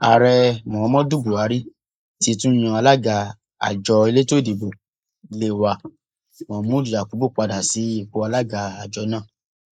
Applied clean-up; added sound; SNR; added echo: neural mask model Resemble Enhance denoiser.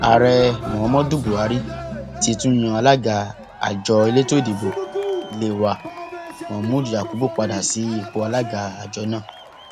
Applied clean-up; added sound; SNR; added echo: none; Cheering; 10 dB; none.